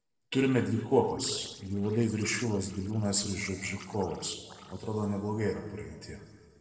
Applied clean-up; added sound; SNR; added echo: neural separator model SepFormer DNS4.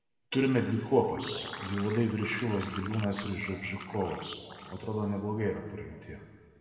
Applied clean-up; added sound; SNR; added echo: none; Liquid; 12 dB; reverberation time 2.0 s.